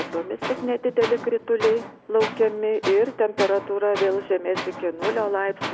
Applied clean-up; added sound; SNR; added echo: none; Tools; 10 dB; none.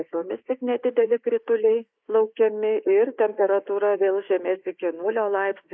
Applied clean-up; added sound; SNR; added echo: neural mask model Resemble Enhance denoiser.